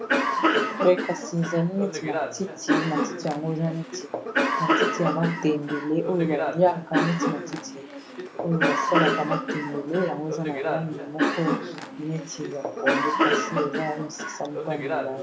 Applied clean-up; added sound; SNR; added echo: none; Cough; -1 dB; none.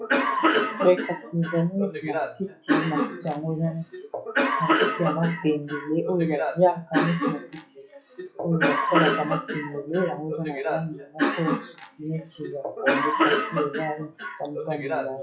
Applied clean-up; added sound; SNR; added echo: classical method log-MMSE.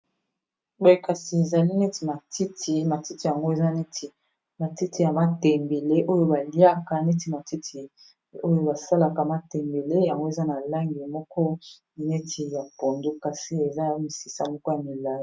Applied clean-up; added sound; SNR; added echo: none; none; none; none.